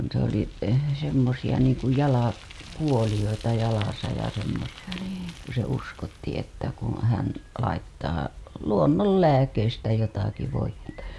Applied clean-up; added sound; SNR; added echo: none; Bicycle; 19 dB; none.